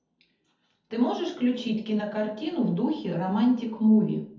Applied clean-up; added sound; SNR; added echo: none; none; none; reverberation time 0.5 s.